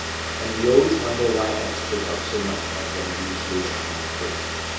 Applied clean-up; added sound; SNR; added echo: none; Car; 3 dB; reverberation time 0.9 s.